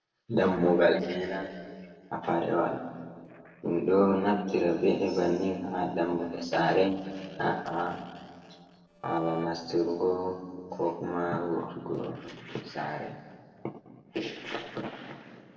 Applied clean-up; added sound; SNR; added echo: neural separator model SepFormer DNS4.